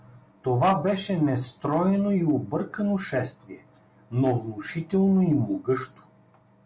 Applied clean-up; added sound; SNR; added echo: none; none; none; none.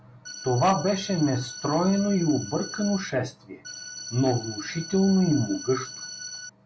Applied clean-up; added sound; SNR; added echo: none; Organ; 13 dB; none.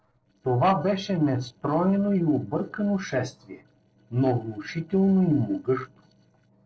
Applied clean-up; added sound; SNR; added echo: neural separator model SepFormer DNS4.